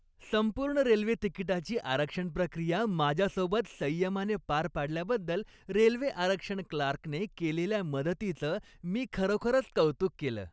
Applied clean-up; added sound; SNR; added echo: none; none; none; none.